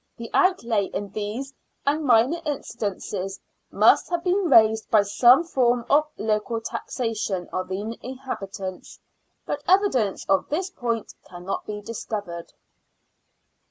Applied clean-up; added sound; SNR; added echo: none; none; none; none.